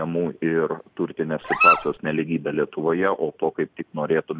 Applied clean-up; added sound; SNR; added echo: none; Dog; -3 dB; none.